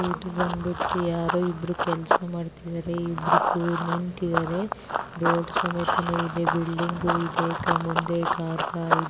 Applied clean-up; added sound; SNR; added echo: none; Run; 0 dB; none.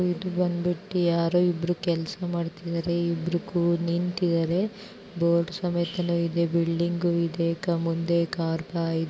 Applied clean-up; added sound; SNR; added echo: none; none; none; none.